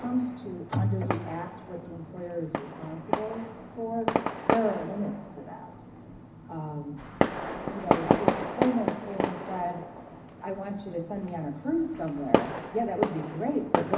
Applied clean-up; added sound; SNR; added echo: none; Fireworks; -1 dB; reverberation time 0.4 s.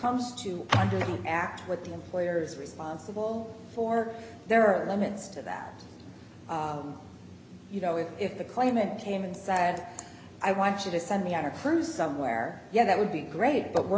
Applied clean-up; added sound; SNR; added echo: none; none; none; none.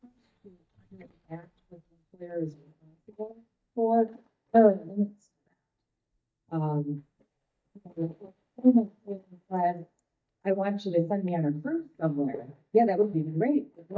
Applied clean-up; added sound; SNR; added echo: neural mask model DeepFilterNet 3.